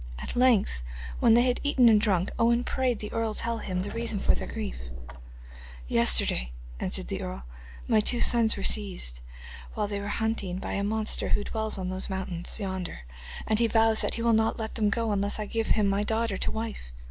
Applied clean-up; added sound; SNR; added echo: none; Sliding door / Wood; 19 dB; none.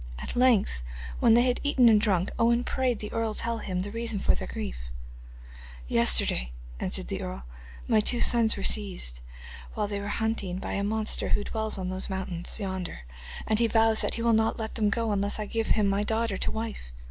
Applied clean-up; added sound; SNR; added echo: none; none; none; none.